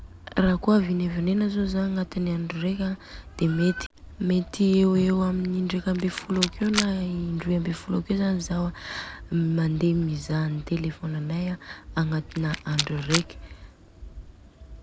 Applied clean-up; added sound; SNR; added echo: none; Rattle; 6 dB; none.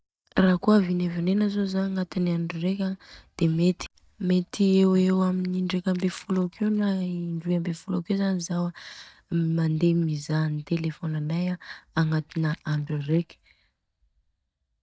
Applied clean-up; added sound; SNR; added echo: neural mask model DeepFilterNet 3.